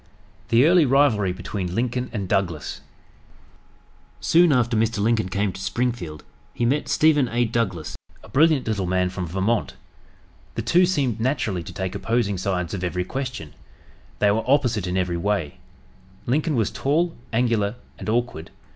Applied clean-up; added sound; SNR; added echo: none; none; none; none.